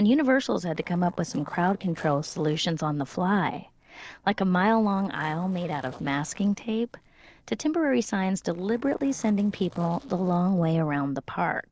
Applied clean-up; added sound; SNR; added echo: neural separator model SepFormer DNS4.